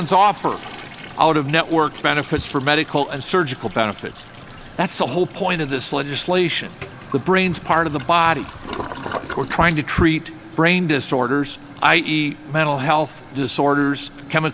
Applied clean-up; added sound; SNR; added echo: none; Toilet flush; 17 dB; none.